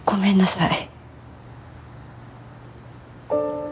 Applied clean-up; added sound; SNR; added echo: none; none; none; none.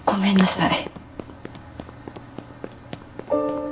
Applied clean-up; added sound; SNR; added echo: none; Run; 13 dB; reverberation time 0.1 s.